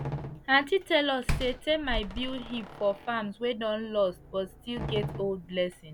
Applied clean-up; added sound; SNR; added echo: none; Slam; 8 dB; none.